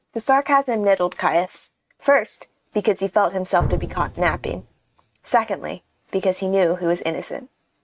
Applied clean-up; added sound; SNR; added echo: neural mask model RNNoise.